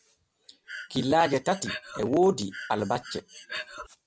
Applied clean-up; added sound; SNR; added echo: none; Breathing; 13 dB; none.